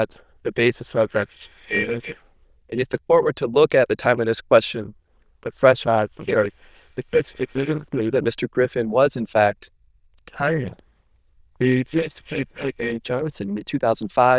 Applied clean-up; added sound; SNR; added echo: neural diffusion model UNIVERSE++.